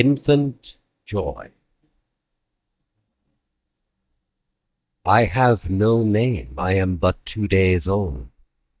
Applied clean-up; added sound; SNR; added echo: neural mask model DeepFilterNet 3.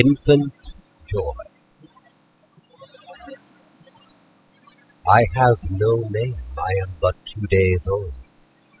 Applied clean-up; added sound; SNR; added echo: classical method spectral subtraction.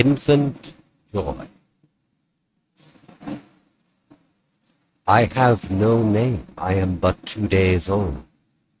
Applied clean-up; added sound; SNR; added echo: neural mask model RNNoise.